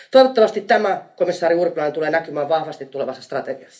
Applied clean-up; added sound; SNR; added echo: none; none; none; reverberation time 0.3 s.